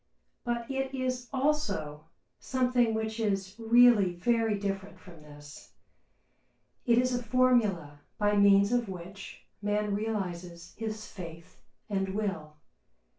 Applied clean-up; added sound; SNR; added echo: none; none; none; reverberation time 0.2 s.